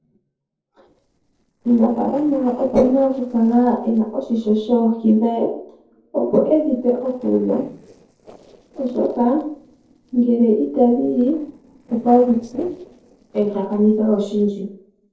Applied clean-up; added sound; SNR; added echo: neural separator model SepFormer DNS4.